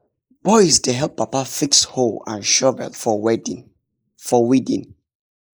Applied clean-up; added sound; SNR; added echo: neural mask model Resemble Enhance denoiser.